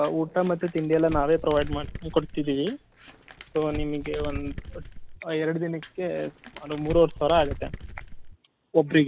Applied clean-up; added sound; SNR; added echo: none; Crumpling, crinkling; 10 dB; none.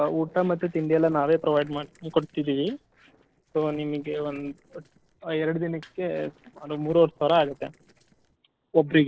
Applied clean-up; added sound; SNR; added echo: neural separator model SepFormer DNS4.